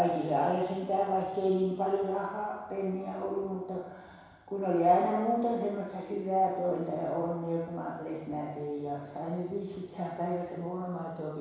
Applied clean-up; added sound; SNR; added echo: none; none; none; reverberation time 1.1 s.